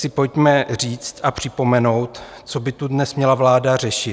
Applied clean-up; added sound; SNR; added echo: none; none; none; none.